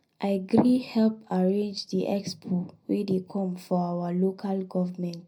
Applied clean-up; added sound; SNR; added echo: none; none; none; reverberation time 0.3 s.